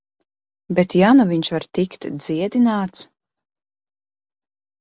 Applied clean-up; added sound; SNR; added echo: none; none; none; none.